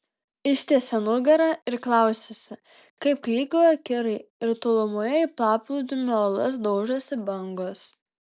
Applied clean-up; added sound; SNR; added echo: none; none; none; none.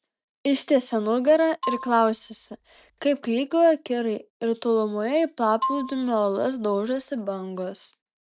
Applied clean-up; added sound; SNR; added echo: neural mask model RNNoise.